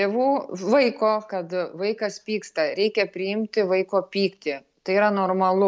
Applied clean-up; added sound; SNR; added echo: none; none; none; none.